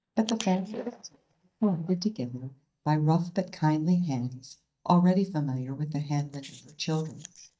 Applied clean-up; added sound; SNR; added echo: neural mask model DeepFilterNet 3.